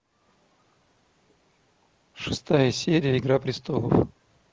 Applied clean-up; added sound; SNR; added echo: none; none; none; none.